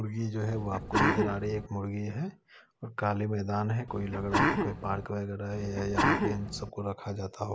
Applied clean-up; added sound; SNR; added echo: none; Sneeze; -2 dB; none.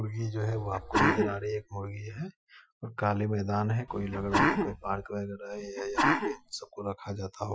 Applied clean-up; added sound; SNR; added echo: classical method Wiener filter.